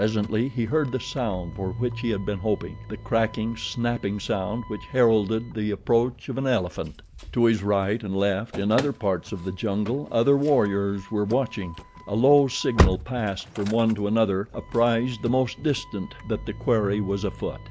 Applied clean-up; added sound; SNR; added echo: none; Slam / Engine starting; 10 dB; none.